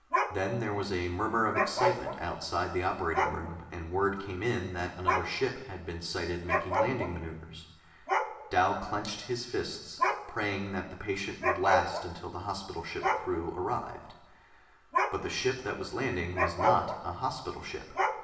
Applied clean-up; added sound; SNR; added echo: none; Dog; 2 dB; reverberation time 1.1 s.